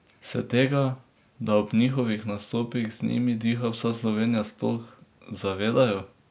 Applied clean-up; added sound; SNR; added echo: none; none; none; none.